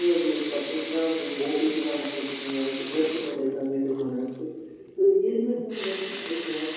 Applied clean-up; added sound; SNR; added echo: none; Sink (filling or washing) / Water tap, faucet / Liquid; 12 dB; reverberation time 1.3 s.